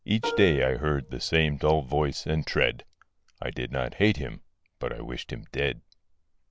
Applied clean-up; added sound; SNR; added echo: none; Plucked string instrument; 10 dB; none.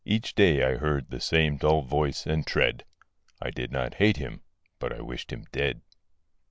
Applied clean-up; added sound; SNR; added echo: none; none; none; none.